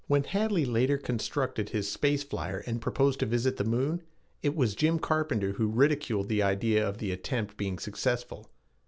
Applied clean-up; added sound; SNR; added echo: none; none; none; none.